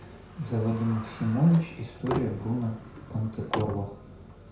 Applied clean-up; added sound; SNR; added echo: none; Sliding door; 10 dB; reverberation time 0.5 s.